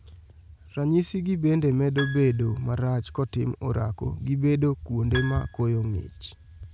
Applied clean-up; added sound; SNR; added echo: none; Piano; 15 dB; none.